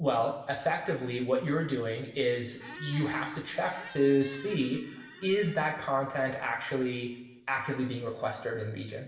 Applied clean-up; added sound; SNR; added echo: none; Squeak; 17 dB; reverberation time 1.0 s.